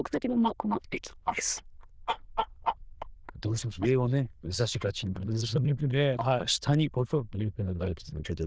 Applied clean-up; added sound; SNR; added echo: neural diffusion model UNIVERSE++.